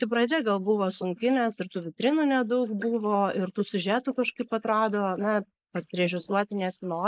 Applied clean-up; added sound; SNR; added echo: neural mask model Resemble Enhance denoiser.